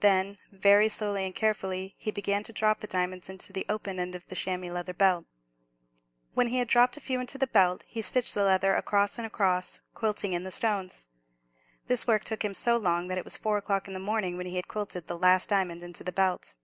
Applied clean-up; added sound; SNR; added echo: none; none; none; none.